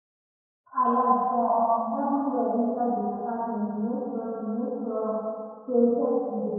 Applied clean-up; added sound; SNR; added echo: none; none; none; reverberation time 1.9 s.